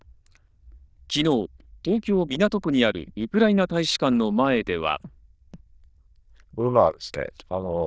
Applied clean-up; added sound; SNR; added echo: neural diffusion model UNIVERSE++.